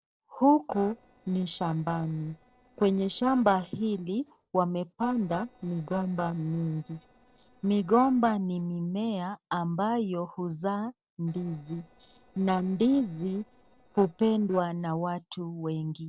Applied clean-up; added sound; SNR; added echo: neural separator model SepFormer DNS4.